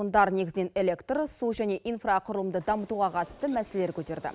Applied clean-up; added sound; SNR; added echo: none; none; none; none.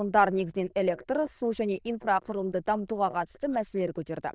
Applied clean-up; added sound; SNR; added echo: neural diffusion model UNIVERSE++.